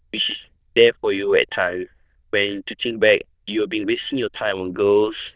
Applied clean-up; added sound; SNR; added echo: neural diffusion model UNIVERSE++.